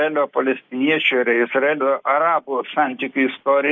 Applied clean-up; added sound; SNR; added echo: neural mask model Resemble Enhance denoiser.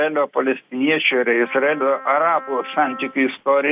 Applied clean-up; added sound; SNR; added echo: none; Wind instrument, woodwind instrument; 17 dB; none.